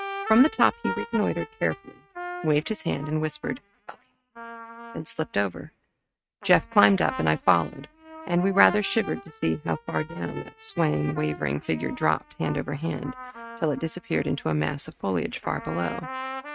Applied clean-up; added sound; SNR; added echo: neural mask model RNNoise.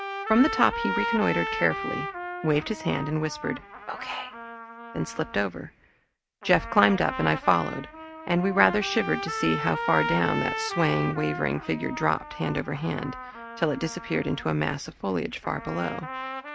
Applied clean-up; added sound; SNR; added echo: none; Trumpet; 8 dB; none.